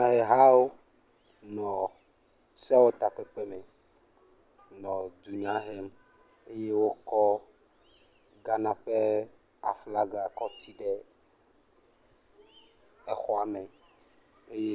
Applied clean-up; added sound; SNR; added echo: none; none; none; none.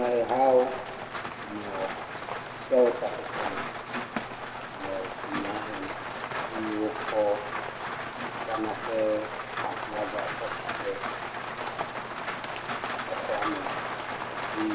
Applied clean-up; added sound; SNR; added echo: none; Rain; 3 dB; reverberation time 1.3 s.